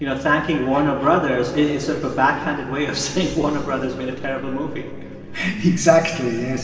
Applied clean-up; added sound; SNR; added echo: none; none; none; reverberation time 2.4 s.